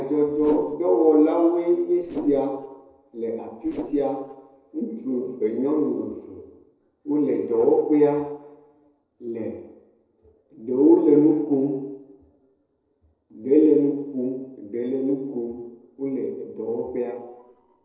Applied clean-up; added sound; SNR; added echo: neural separator model SepFormer DNS4.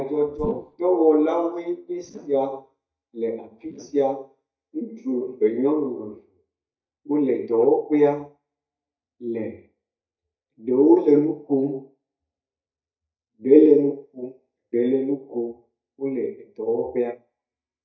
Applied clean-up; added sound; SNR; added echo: neural mask model DeepFilterNet 3.